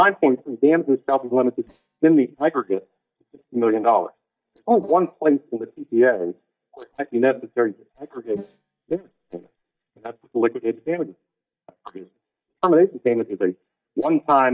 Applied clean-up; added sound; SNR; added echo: neural mask model DeepFilterNet 3.